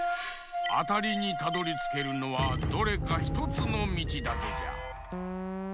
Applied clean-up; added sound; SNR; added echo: none; none; none; none.